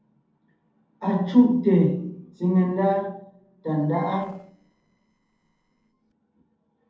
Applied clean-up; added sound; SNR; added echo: neural separator model SepFormer DNS4.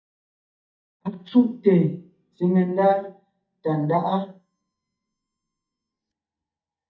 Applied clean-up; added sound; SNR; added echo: neural mask model DeepFilterNet 3.